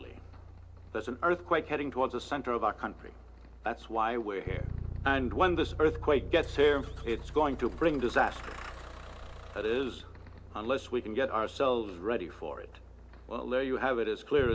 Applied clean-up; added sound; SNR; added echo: none; Engine starting / Bus + Bass guitar; 11 dB; none.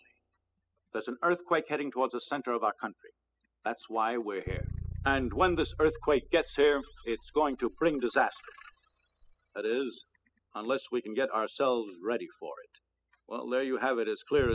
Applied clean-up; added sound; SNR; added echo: classical method spectral subtraction.